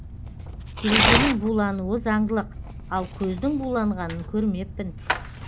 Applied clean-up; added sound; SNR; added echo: none; Tearing; 1 dB; none.